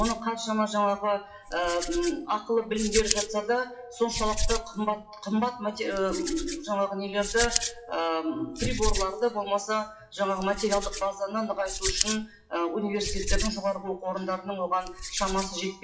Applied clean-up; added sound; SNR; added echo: classical method WPE with log-MMSE.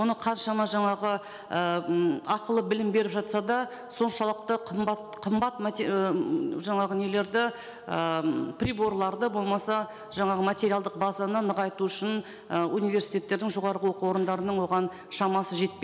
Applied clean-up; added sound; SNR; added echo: none; none; none; none.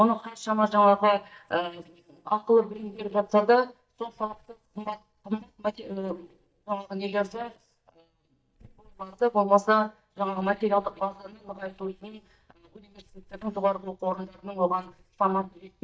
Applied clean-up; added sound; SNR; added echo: neural mask model DeepFilterNet 3.